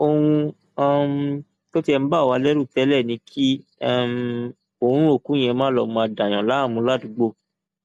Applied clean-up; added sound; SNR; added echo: none; none; none; none.